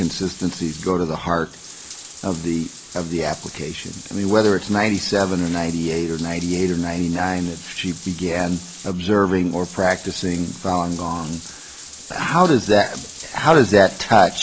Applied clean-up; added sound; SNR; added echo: none; Bathtub (filling or washing); 17 dB; none.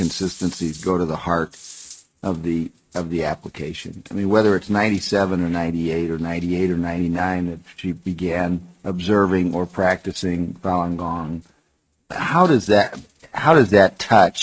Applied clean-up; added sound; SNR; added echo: neural mask model RNNoise.